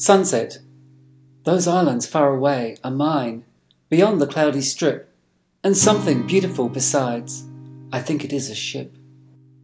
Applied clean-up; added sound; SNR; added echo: none; Acoustic guitar; 14 dB; none.